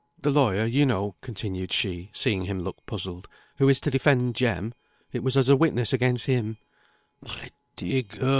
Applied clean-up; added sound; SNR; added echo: neural separator model SepFormer WHAM!.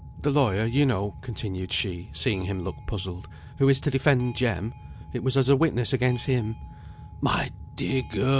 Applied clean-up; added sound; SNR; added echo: none; Boat, Water vehicle; 15 dB; none.